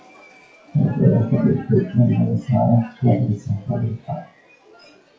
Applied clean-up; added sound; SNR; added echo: classical method WPE with log-MMSE.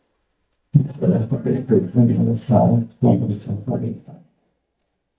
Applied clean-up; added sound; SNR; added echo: neural mask model DeepFilterNet 3.